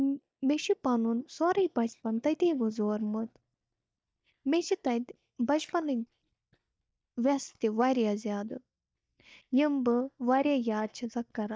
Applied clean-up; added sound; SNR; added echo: neural mask model DeepFilterNet 3.